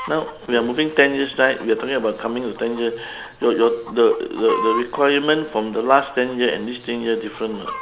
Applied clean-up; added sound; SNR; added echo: none; Chicken, rooster; 14 dB; none.